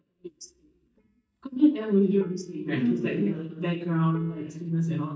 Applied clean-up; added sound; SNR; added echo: neural mask model DeepFilterNet 3.